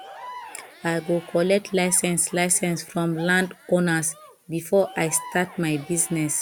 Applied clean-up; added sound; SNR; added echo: none; Crowd / Cheering; 19 dB; none.